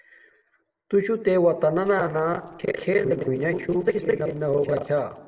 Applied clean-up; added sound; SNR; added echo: neural separator model SepFormer DNS4.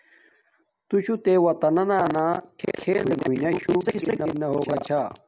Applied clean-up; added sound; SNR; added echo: none; none; none; none.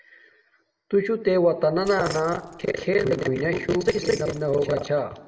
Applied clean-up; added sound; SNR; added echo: none; Keys jangling; 19 dB; reverberation time 0.8 s.